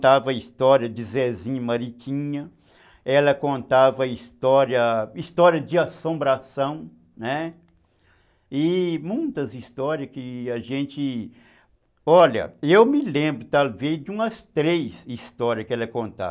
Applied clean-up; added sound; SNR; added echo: none; none; none; none.